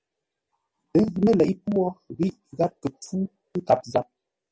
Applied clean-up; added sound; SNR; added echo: none; none; none; none.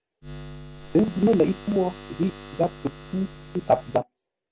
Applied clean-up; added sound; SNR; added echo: none; Buzz; 15 dB; none.